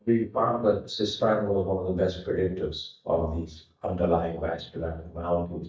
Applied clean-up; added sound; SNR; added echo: neural mask model DeepFilterNet 3.